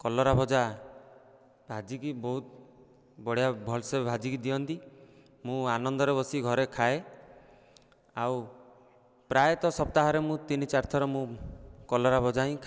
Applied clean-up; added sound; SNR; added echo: none; none; none; none.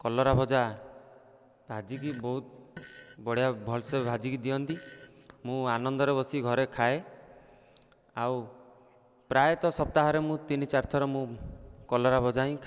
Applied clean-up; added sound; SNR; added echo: none; Fart; 19 dB; none.